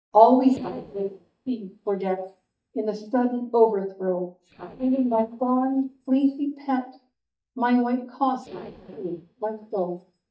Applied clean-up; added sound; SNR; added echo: neural mask model DeepFilterNet 3.